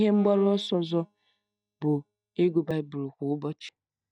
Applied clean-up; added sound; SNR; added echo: neural mask model DeepFilterNet 3.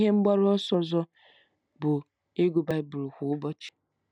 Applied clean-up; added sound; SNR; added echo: none; none; none; none.